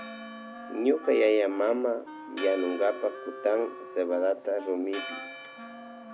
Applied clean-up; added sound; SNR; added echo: none; Wind instrument, woodwind instrument + Church bell; 13 dB; none.